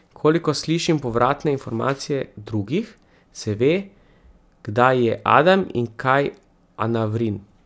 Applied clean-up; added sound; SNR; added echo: none; none; none; none.